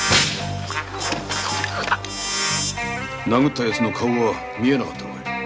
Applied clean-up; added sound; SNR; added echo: none; none; none; none.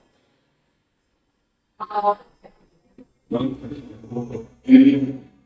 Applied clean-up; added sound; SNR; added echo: neural mask model DeepFilterNet 3.